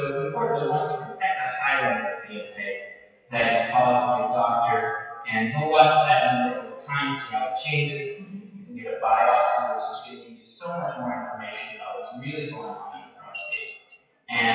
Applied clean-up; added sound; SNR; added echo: classical method WPE with log-MMSE.